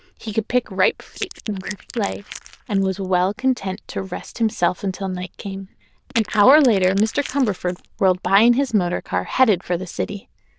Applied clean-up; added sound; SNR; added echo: neural diffusion model UNIVERSE++.